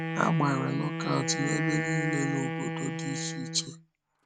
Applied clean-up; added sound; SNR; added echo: none; Wind instrument, woodwind instrument; 2 dB; none.